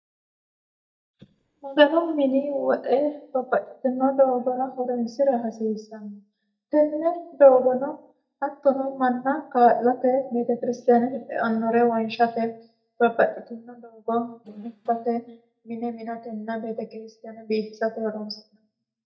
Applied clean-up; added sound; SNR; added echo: neural mask model DeepFilterNet 3.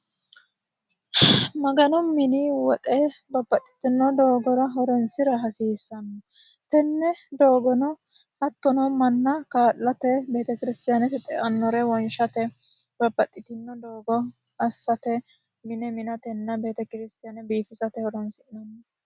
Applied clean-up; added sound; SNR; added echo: none; none; none; none.